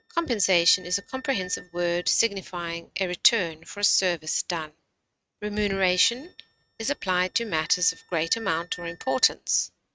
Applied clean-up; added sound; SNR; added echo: neural mask model RNNoise.